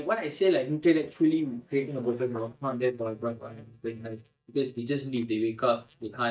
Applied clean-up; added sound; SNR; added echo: neural mask model DeepFilterNet 3.